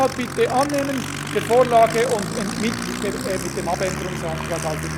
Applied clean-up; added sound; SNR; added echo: none; Aircraft; 6 dB; none.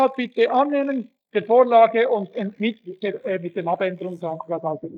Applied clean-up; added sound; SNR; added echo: neural mask model Resemble Enhance denoiser.